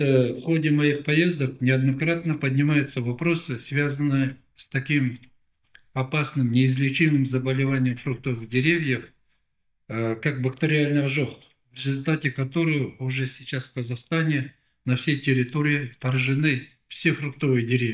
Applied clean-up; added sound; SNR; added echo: neural mask model DeepFilterNet 3.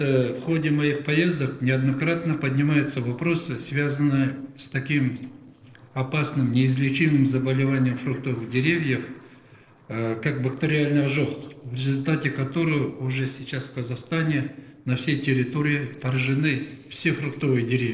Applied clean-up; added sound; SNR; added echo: neural separator model SepFormer DNS4.